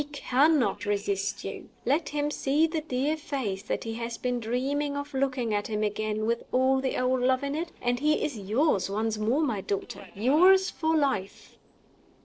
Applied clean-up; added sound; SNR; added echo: neural separator model SepFormer DNS4.